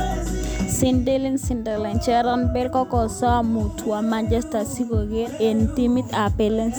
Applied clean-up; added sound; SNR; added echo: none; none; none; none.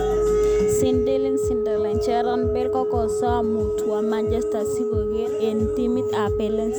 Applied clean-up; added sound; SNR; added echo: none; Wind instrument, woodwind instrument; -3 dB; none.